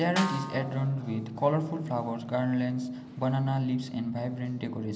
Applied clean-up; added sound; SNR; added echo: none; Snare drum; 10 dB; none.